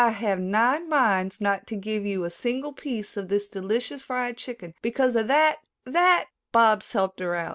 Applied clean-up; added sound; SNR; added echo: none; none; none; none.